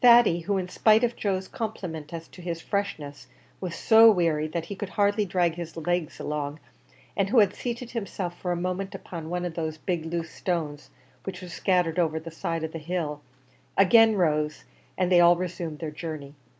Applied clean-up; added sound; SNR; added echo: none; none; none; none.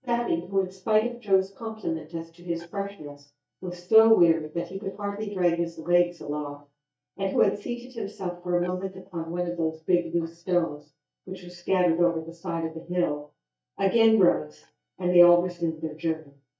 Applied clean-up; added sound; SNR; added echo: neural mask model DeepFilterNet 3.